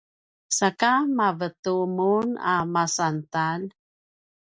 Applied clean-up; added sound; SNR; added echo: none; none; none; none.